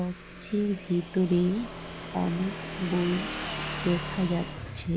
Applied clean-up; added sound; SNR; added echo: none; Motorcycle / Engine; 8 dB; none.